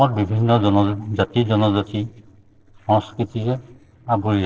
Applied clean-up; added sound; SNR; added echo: neural separator model SepFormer DNS4.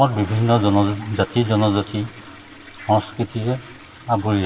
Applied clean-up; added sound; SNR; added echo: none; Toilet flush; 19 dB; reverberation time 0.8 s.